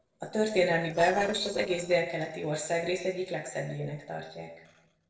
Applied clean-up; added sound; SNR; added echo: neural separator model SepFormer DNS4.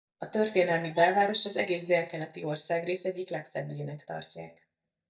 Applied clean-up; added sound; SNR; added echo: neural mask model DeepFilterNet 3.